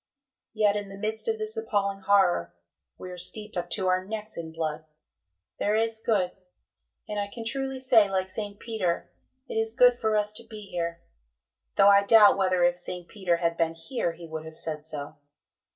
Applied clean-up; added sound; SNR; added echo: none; none; none; reverberation time 0.2 s.